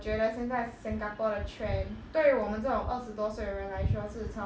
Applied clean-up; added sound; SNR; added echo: none; none; none; none.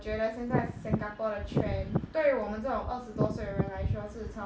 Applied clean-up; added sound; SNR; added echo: none; Wind; 0 dB; none.